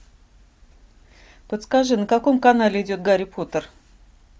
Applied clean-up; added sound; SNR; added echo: none; none; none; none.